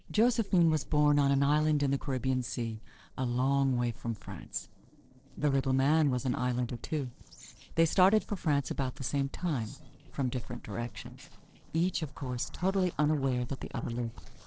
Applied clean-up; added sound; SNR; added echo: neural separator model SepFormer DNS4.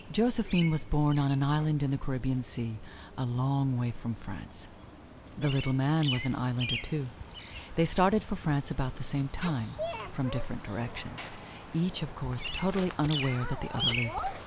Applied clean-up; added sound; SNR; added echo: none; Bird vocalization, bird call, bird song; 10 dB; none.